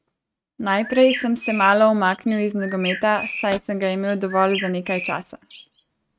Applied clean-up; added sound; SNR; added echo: neural mask model RNNoise.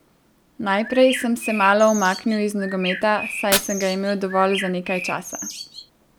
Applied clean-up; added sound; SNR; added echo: none; Bird + Fire; 9 dB; none.